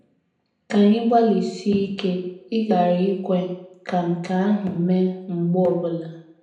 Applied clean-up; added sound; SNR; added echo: none; none; none; reverberation time 0.7 s.